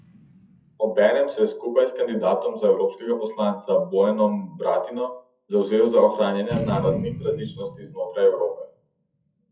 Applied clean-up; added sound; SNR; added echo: classical method WPE with log-MMSE.